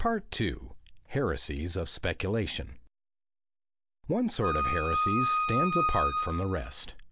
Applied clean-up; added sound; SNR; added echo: none; Wind instrument, woodwind instrument; -2 dB; none.